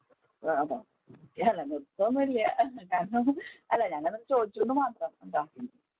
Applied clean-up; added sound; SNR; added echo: none; none; none; none.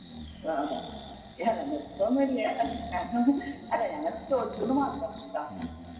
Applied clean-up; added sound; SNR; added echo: none; Breathing; 14 dB; reverberation time 2.6 s.